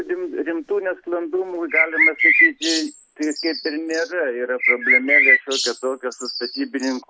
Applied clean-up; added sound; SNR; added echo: none; Bird; -5 dB; none.